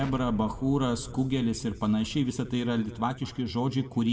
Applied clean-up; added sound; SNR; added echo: none; Explosion; 17 dB; reverberation time 1.4 s.